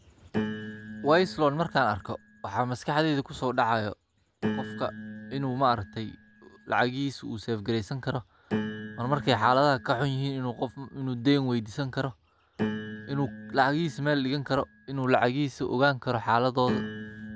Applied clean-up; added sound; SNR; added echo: none; Piano; 11 dB; none.